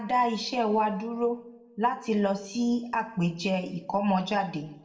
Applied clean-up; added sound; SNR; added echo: none; none; none; reverberation time 0.6 s.